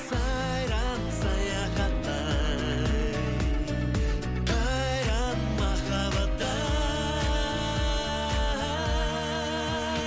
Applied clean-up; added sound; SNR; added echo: none; Wind instrument, woodwind instrument; 13 dB; none.